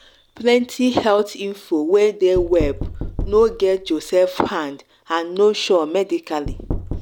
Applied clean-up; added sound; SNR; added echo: none; Knock; 12 dB; none.